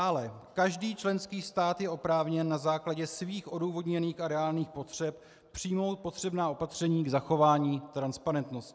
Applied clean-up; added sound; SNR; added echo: none; none; none; none.